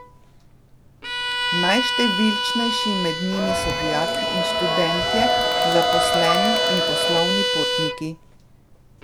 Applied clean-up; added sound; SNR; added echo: none; Crowd + Bowed string instrument; -4 dB; none.